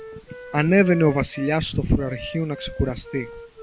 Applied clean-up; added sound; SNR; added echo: none; Wind instrument, woodwind instrument; 16 dB; none.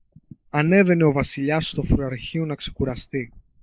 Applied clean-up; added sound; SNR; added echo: neural mask model Resemble Enhance denoiser.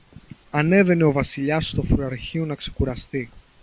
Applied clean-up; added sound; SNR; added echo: none; none; none; none.